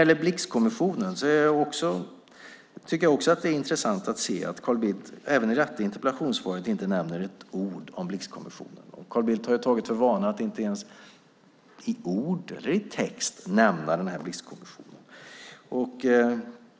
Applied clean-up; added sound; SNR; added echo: none; none; none; none.